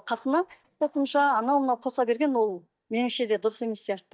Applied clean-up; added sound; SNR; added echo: neural mask model DeepFilterNet 3.